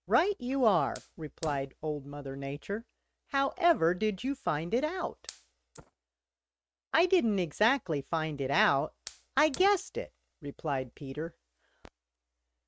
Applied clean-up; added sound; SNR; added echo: neural mask model RNNoise.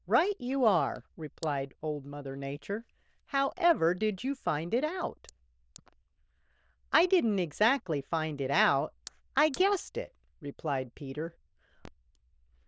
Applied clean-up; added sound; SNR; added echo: neural diffusion model UNIVERSE++.